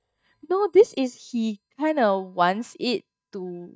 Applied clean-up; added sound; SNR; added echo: neural mask model DeepFilterNet 3.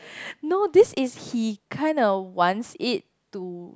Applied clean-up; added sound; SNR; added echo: none; none; none; none.